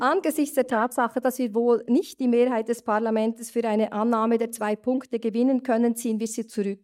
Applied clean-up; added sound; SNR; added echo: neural mask model DeepFilterNet 3.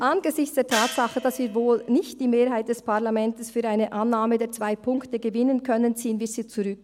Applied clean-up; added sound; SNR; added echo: none; Gong; 10 dB; none.